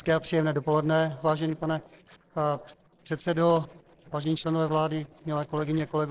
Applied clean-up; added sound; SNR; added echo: neural separator model SepFormer DNS4.